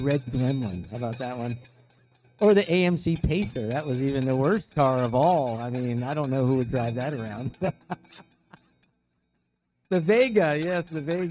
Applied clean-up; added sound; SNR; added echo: neural mask model RNNoise.